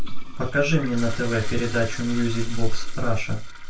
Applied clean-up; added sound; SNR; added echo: none; Toilet flush; 18 dB; reverberation time 0.2 s.